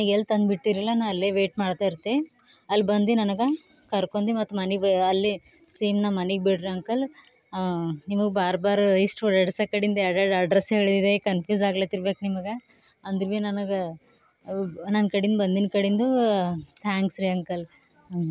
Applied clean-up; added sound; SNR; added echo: none; none; none; none.